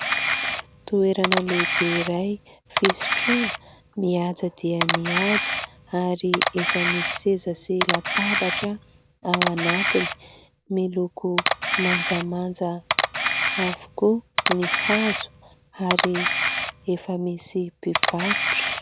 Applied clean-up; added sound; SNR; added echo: none; Camera; 0 dB; none.